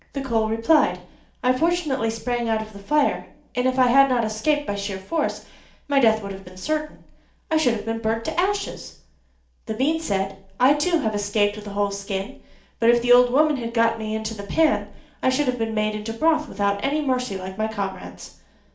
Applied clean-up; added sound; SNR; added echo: none; none; none; reverberation time 0.4 s.